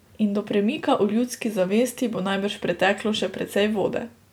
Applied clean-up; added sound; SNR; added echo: none; none; none; none.